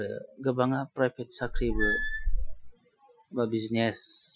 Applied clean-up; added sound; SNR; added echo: classical method Wiener filter.